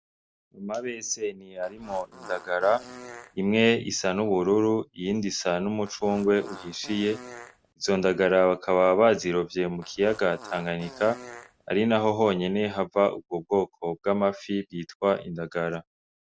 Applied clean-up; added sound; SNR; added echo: none; Fart; 19 dB; none.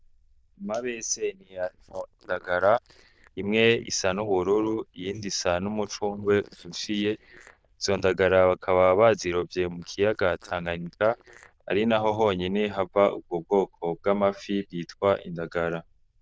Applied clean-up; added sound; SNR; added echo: neural diffusion model UNIVERSE++.